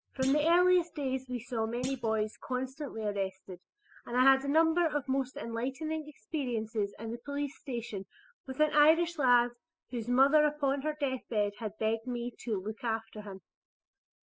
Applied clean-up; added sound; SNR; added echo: classical method spectral subtraction.